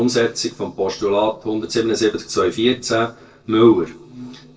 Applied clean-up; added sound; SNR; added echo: neural separator model SepFormer DNS4.